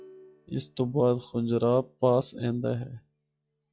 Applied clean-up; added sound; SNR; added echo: classical method log-MMSE.